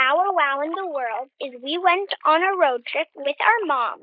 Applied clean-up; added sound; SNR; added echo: neural mask model Resemble Enhance denoiser.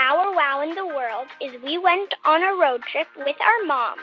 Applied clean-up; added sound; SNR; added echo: none; none; none; none.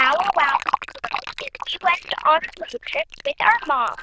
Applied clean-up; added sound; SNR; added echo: neural diffusion model UNIVERSE++.